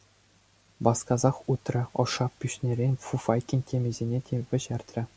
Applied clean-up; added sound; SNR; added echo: none; none; none; none.